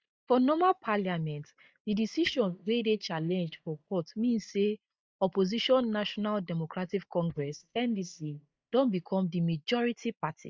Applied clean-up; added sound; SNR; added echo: neural mask model DeepFilterNet 3.